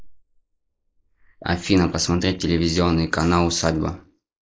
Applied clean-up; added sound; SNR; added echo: neural mask model Resemble Enhance denoiser.